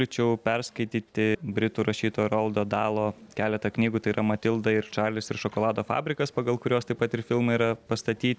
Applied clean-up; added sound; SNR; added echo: none; none; none; none.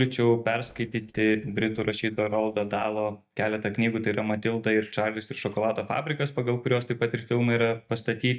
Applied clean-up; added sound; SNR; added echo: neural mask model DeepFilterNet 3.